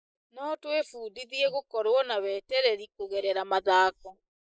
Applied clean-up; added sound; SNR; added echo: neural mask model Resemble Enhance denoiser.